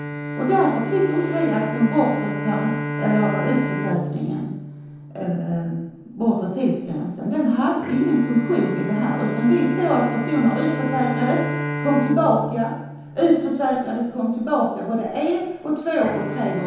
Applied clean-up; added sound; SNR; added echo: none; Bowed string instrument; 7 dB; reverberation time 0.9 s.